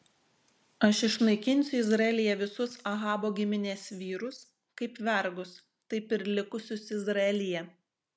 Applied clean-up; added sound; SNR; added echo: none; none; none; none.